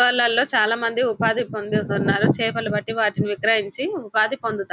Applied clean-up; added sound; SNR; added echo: none; none; none; none.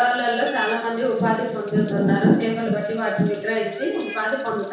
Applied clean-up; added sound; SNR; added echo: none; Meow; 20 dB; reverberation time 0.7 s.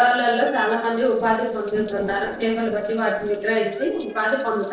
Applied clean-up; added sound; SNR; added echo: neural separator model SepFormer DNS4.